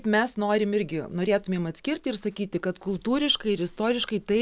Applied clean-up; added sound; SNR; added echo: none; none; none; none.